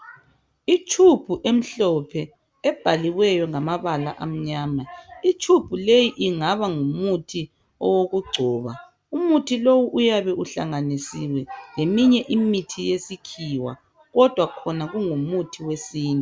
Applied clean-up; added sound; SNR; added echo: none; none; none; none.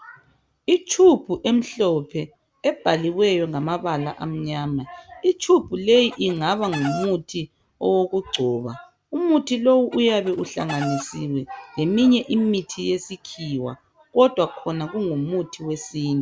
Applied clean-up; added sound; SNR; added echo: none; Chicken, rooster; 12 dB; none.